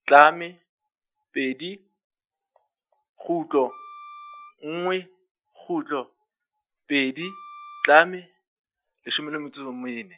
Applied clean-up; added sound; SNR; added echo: classical method Wiener filter.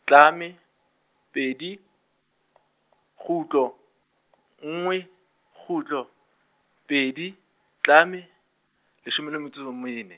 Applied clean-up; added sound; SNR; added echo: none; none; none; none.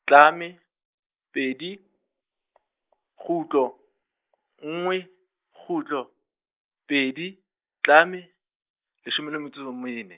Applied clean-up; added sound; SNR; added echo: neural mask model Resemble Enhance denoiser.